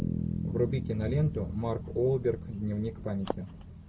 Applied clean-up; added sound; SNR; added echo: none; Bass guitar; 5 dB; none.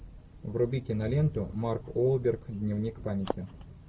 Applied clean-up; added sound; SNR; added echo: none; none; none; none.